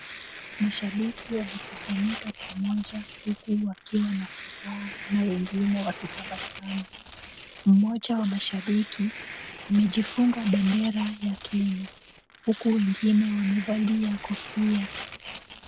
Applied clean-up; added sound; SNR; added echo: none; Tearing; 13 dB; none.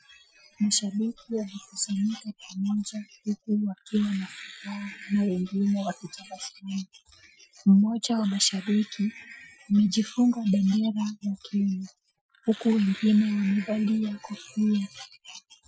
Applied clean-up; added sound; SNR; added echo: classical method Wiener filter.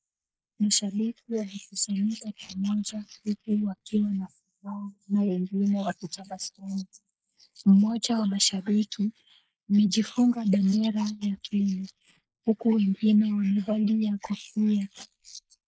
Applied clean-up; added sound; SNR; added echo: neural mask model Resemble Enhance denoiser.